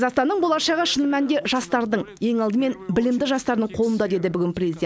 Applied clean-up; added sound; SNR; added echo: none; none; none; none.